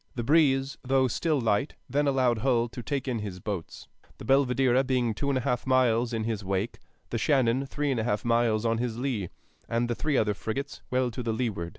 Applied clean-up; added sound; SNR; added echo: none; none; none; none.